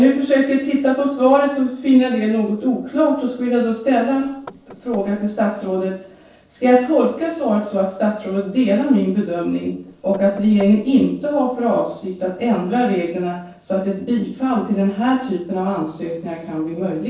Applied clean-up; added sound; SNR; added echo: neural separator model SepFormer DNS4.